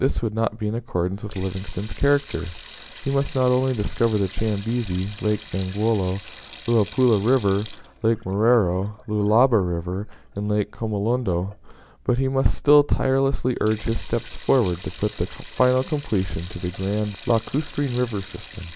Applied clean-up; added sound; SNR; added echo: none; Sink (filling or washing); 15 dB; none.